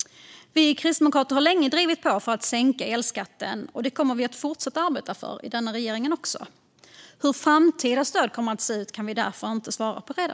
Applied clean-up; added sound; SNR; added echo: none; none; none; none.